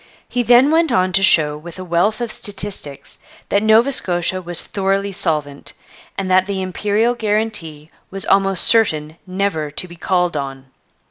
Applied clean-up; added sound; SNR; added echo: none; none; none; none.